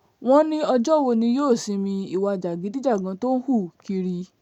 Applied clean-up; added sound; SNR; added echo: none; none; none; none.